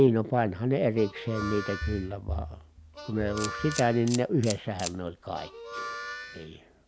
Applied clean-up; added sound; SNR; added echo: none; Camera + Harmonica; 11 dB; none.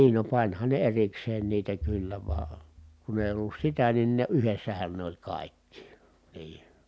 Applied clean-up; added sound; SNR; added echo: none; none; none; none.